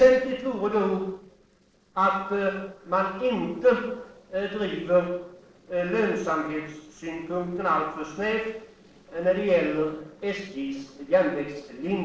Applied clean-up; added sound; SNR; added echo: neural separator model SepFormer DNS4.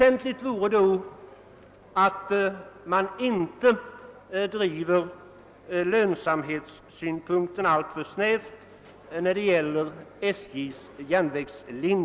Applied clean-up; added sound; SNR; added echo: none; none; none; none.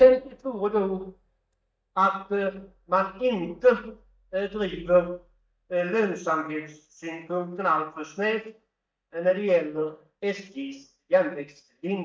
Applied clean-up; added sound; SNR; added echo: neural mask model DeepFilterNet 3.